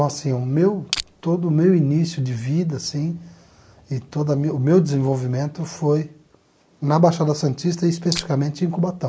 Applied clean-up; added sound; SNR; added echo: neural mask model Resemble Enhance denoiser.